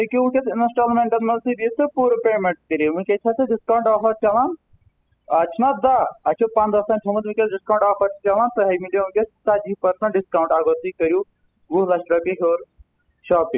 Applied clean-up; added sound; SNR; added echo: classical method spectral subtraction.